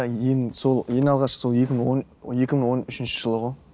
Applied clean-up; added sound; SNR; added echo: none; none; none; none.